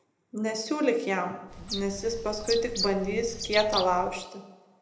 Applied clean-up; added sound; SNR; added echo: none; Bird; 7 dB; reverberation time 0.7 s.